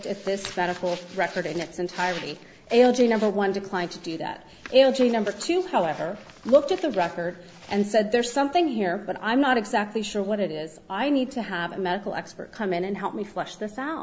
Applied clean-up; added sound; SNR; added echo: none; none; none; none.